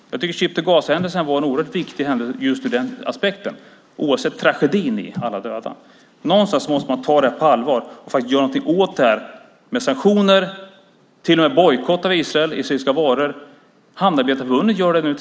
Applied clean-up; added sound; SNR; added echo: none; none; none; none.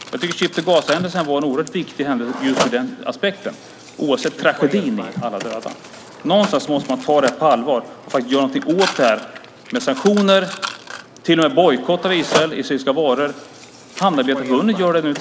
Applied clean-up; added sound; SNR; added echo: none; Mechanisms; 11 dB; none.